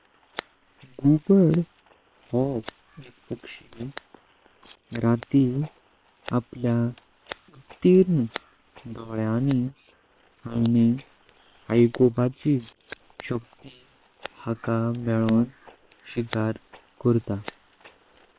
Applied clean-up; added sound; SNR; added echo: neural separator model SepFormer WHAM!.